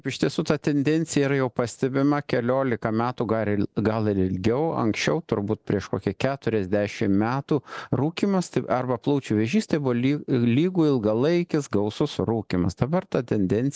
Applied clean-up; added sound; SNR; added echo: none; none; none; none.